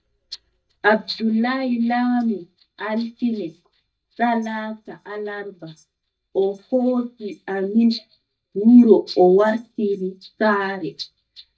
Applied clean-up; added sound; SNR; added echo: neural mask model DeepFilterNet 3.